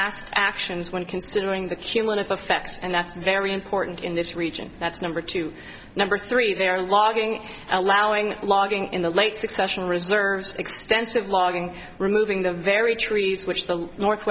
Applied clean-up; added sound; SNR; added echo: none; none; none; none.